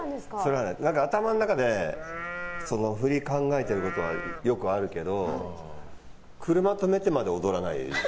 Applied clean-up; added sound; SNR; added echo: none; Livestock, farm animals, working animals; 11 dB; none.